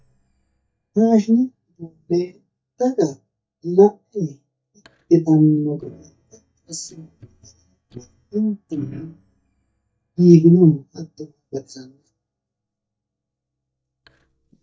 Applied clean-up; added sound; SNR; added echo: neural mask model DeepFilterNet 3.